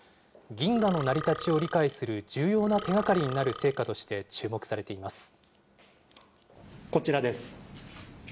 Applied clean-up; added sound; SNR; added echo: none; Burping, eructation; 11 dB; none.